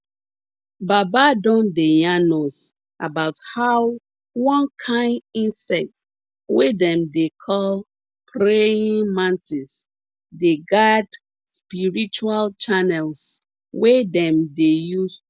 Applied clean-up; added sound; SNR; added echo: none; none; none; none.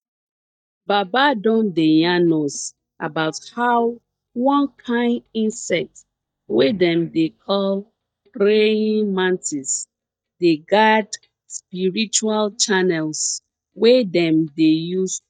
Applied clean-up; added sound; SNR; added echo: neural mask model DeepFilterNet 3.